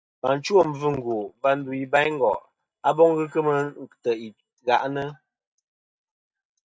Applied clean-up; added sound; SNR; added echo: neural mask model DeepFilterNet 3.